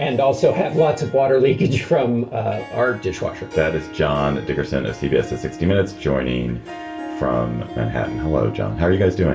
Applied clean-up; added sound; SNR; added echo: none; Harp; 13 dB; reverberation time 0.3 s.